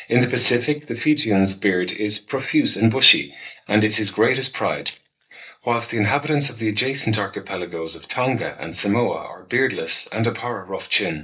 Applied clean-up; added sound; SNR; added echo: neural mask model DeepFilterNet 3.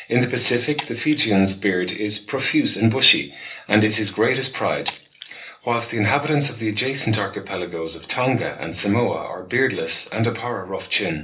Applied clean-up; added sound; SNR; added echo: none; Shatter; 18 dB; reverberation time 0.3 s.